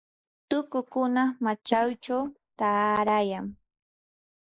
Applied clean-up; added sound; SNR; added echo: neural mask model Resemble Enhance denoiser.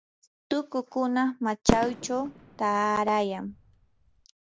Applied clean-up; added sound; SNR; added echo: none; Fireworks; 4 dB; none.